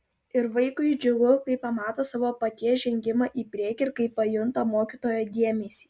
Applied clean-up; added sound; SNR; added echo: none; none; none; none.